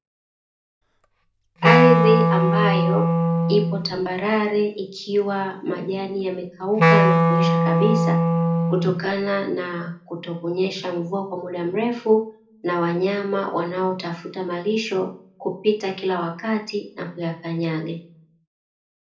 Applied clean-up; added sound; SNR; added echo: none; Wind instrument, woodwind instrument; -5 dB; reverberation time 0.4 s.